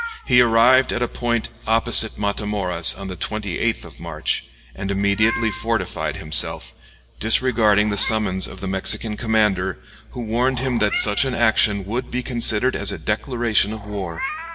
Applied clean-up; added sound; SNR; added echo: none; Meow; 16 dB; reverberation time 1.0 s.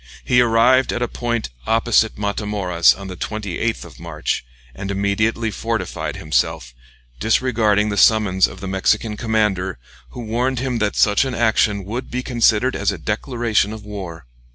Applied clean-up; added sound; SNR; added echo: none; none; none; none.